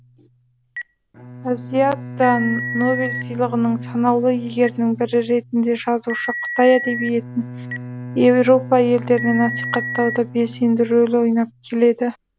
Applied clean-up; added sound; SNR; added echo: none; Telephone + Bowed string instrument; 11 dB; none.